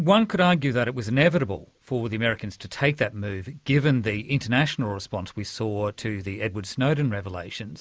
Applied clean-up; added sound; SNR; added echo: none; none; none; none.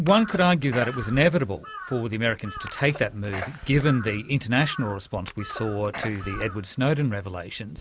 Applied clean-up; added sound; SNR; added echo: none; Sneeze + Bird vocalization, bird call, bird song / Crow; 14 dB; none.